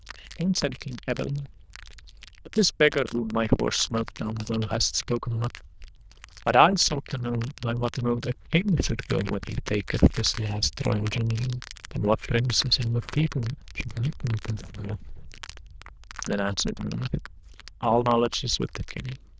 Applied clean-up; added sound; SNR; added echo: neural diffusion model UNIVERSE++.